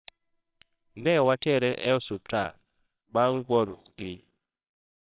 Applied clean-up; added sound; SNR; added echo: neural separator model SepFormer WHAMR!.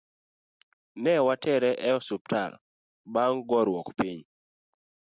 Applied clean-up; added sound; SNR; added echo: none; none; none; none.